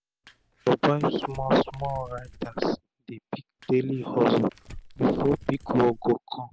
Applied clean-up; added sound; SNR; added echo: none; Crumpling, crinkling; 19 dB; none.